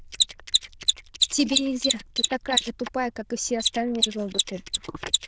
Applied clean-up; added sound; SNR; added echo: neural diffusion model UNIVERSE++.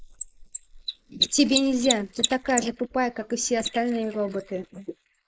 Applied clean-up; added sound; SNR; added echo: neural mask model Resemble Enhance denoiser.